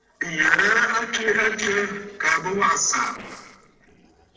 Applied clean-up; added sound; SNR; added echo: neural separator model SepFormer DNS4.